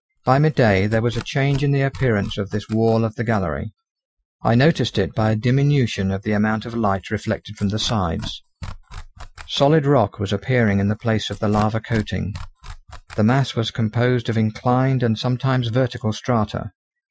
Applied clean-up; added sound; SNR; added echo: classical method Wiener filter.